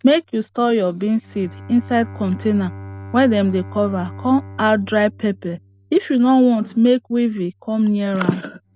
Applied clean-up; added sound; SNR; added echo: none; Bowed string instrument; 19 dB; none.